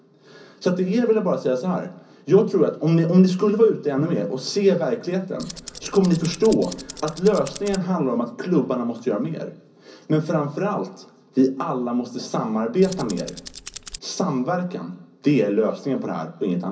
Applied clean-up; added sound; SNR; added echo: none; Tools; 16 dB; reverberation time 0.5 s.